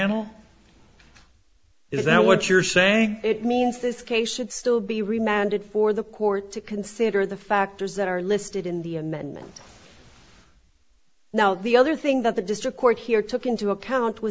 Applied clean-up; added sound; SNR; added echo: none; none; none; none.